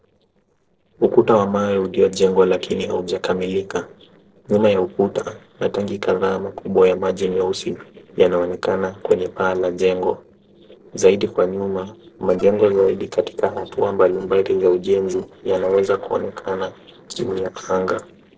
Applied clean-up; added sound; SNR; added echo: neural separator model SepFormer DNS4.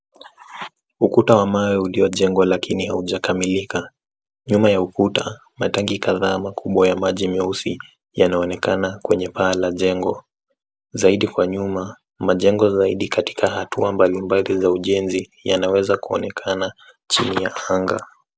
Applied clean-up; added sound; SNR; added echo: none; none; none; none.